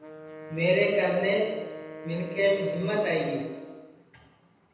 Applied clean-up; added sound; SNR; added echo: none; Wind instrument, woodwind instrument; 15 dB; reverberation time 1.1 s.